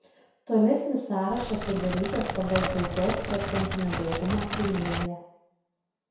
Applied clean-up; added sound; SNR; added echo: none; Crackle; 3 dB; reverberation time 0.7 s.